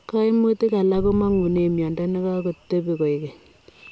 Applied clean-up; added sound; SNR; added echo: none; Boom; 17 dB; none.